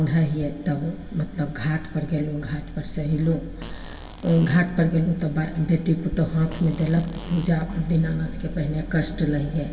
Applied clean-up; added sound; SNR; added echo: none; Fart; 19 dB; reverberation time 0.2 s.